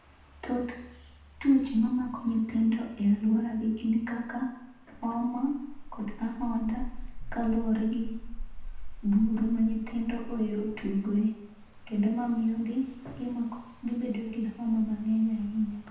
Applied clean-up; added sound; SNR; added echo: none; Rain; 12 dB; reverberation time 0.8 s.